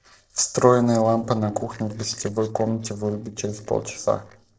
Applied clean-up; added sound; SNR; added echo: neural separator model SepFormer DNS4.